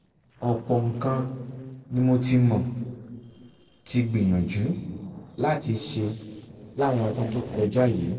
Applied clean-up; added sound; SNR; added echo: neural separator model SepFormer DNS4.